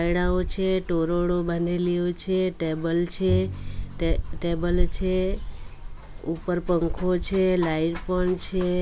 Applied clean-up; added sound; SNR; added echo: none; Bowed string instrument; 12 dB; none.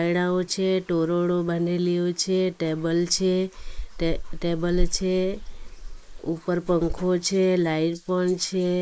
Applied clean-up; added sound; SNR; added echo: neural mask model Resemble Enhance denoiser.